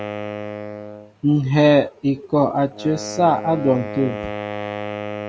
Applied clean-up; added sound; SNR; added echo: none; Wind instrument, woodwind instrument; 10 dB; none.